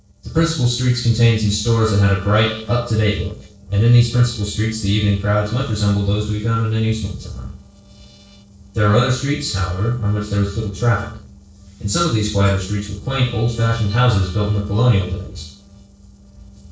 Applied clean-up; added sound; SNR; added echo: neural separator model SepFormer DNS4.